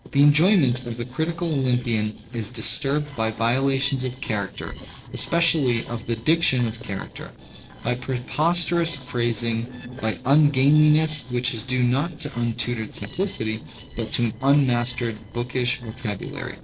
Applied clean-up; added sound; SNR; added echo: neural separator model SepFormer DNS4.